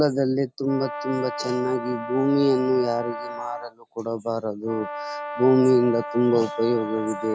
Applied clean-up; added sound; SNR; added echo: none; Brass instrument; 10 dB; none.